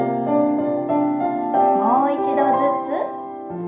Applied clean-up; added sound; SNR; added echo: none; Alarm; 15 dB; reverberation time 0.5 s.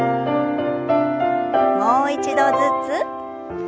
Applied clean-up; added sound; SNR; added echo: none; none; none; none.